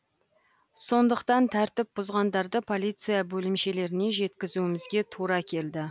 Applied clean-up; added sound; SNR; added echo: none; none; none; none.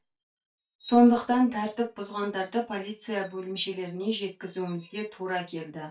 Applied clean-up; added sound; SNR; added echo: neural mask model DeepFilterNet 3.